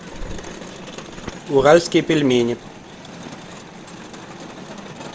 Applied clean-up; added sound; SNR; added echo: none; Crowd; 14 dB; none.